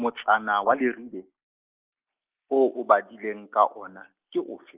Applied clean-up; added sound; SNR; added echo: neural mask model Resemble Enhance denoiser.